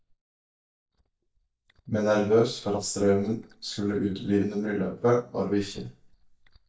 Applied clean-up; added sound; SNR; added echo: neural mask model DeepFilterNet 3.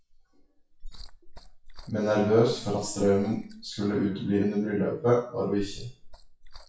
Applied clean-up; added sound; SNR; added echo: classical method WPE with log-MMSE.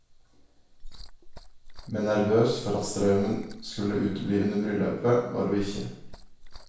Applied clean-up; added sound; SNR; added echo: none; Liquid; 15 dB; reverberation time 0.6 s.